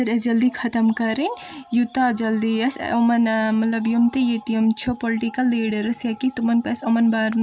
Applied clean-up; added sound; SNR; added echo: none; none; none; none.